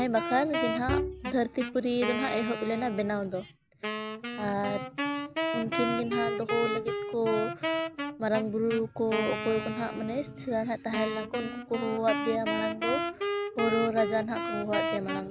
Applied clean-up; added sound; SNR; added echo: none; Wind instrument, woodwind instrument + Bowed string instrument; 3 dB; none.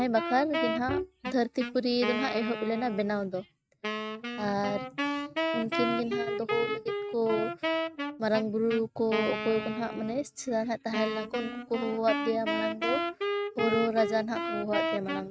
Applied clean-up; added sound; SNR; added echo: neural mask model RNNoise.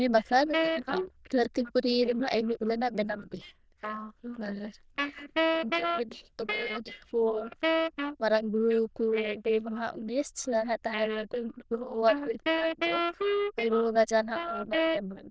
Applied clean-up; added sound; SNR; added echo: neural diffusion model UNIVERSE++.